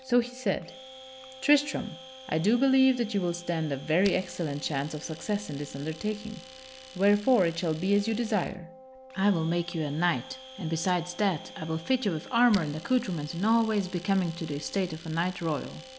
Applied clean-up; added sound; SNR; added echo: none; Wind instrument, woodwind instrument + Domestic sounds, home sounds; 18 dB; none.